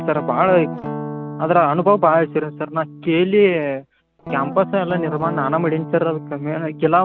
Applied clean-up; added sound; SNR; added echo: none; Guitar; 11 dB; none.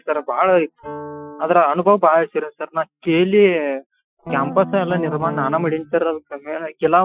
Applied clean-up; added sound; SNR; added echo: classical method Wiener filter.